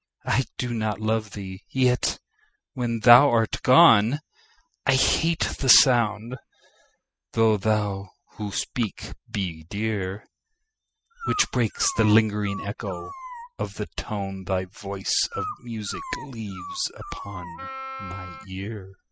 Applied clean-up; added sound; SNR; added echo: classical method spectral subtraction.